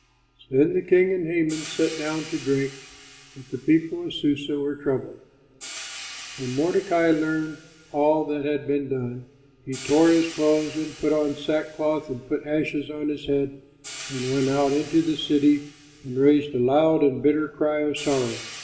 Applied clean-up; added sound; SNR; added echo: none; Hi-hat; 18 dB; reverberation time 2.3 s.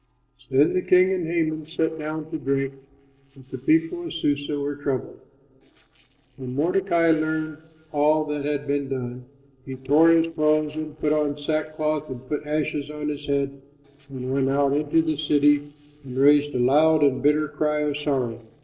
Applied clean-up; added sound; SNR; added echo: neural separator model SepFormer DNS4.